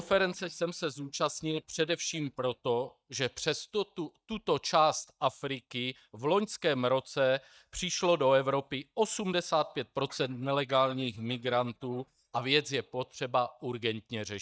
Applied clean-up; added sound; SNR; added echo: neural mask model DeepFilterNet 3.